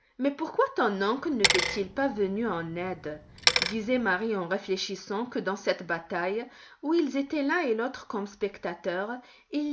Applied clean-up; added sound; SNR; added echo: none; Bicycle; 2 dB; none.